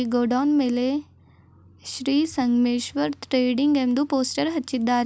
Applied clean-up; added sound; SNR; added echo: none; none; none; none.